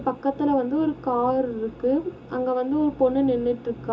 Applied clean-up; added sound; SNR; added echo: none; none; none; reverberation time 0.2 s.